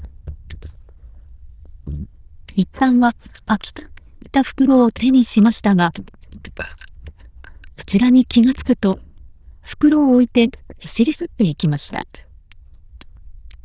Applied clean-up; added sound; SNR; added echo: neural diffusion model UNIVERSE++.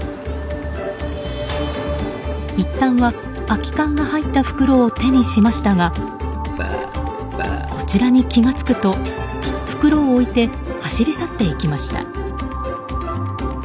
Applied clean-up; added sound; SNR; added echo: none; Burping, eructation; 12 dB; none.